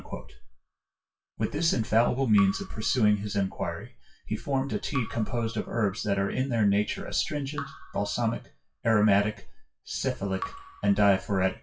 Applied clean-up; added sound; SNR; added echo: classical method WPE with log-MMSE.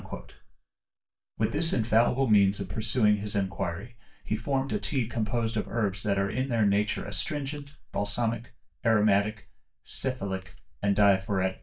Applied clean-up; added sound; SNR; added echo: neural mask model DeepFilterNet 3.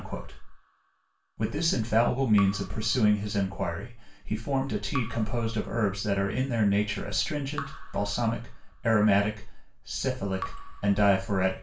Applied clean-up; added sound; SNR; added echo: none; Raindrop / Drip; 19 dB; reverberation time 0.3 s.